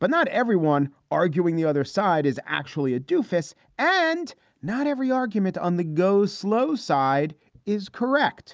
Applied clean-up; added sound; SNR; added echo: none; none; none; none.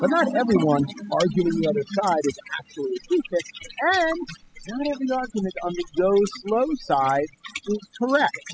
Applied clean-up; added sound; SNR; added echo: classical method spectral subtraction.